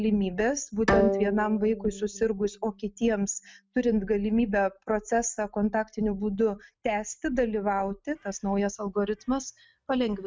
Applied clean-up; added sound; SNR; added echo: neural mask model RNNoise.